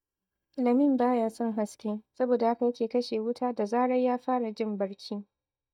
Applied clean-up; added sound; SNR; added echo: neural mask model DeepFilterNet 3.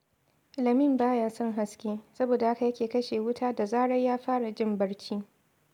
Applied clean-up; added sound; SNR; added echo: none; none; none; none.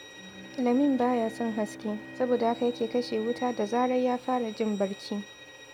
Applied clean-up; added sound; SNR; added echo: none; Bowed string instrument + Bowed string instrument; 15 dB; none.